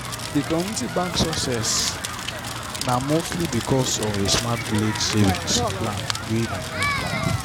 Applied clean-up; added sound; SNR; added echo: none; Crackle; 3 dB; none.